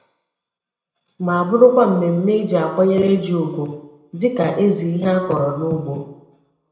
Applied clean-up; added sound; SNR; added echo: none; none; none; reverberation time 0.8 s.